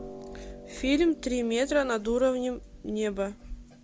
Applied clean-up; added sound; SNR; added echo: none; Harp; 15 dB; none.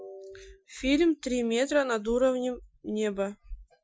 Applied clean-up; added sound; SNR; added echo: classical method Wiener filter.